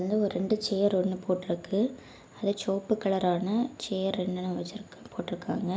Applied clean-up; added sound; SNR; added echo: none; none; none; none.